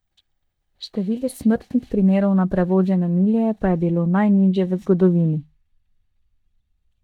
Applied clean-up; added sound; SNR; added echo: neural mask model DeepFilterNet 3.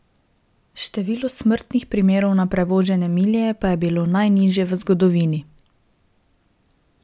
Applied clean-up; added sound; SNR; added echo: none; none; none; none.